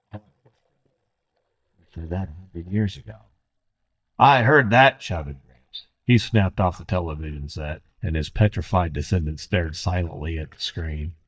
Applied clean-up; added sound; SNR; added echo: neural mask model DeepFilterNet 3.